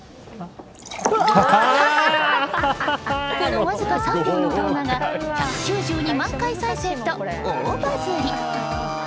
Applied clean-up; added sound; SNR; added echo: none; none; none; none.